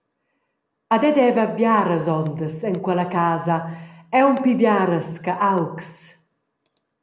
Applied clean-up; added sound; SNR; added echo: none; none; none; none.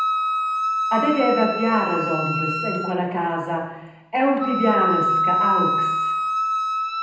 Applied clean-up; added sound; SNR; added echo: none; Wind instrument, woodwind instrument; 0 dB; reverberation time 0.8 s.